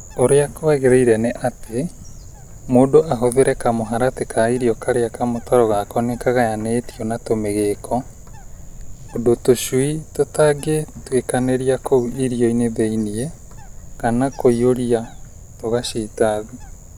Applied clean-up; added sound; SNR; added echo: none; Bird; 17 dB; none.